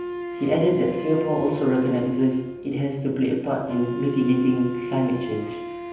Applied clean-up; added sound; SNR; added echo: none; Wind instrument, woodwind instrument; 9 dB; reverberation time 0.9 s.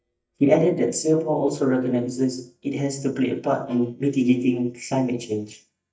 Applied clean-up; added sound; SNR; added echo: neural mask model DeepFilterNet 3.